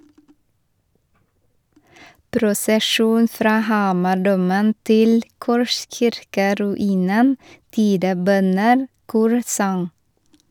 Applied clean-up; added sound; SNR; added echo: none; none; none; none.